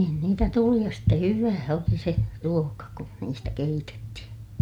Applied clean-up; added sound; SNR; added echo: none; none; none; none.